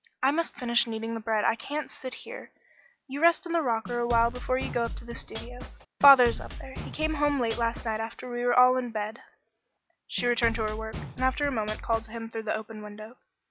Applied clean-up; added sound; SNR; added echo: none; Drum kit; 9 dB; none.